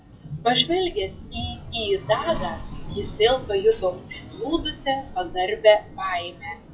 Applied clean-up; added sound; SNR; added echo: classical method WPE with log-MMSE.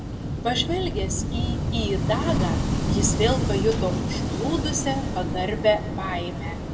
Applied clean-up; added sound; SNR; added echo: none; Waves, surf / Wind; -2 dB; reverberation time 0.9 s.